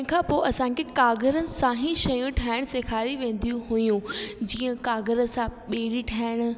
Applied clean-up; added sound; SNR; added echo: none; none; none; none.